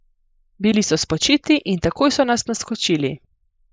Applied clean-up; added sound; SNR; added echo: neural mask model Resemble Enhance denoiser.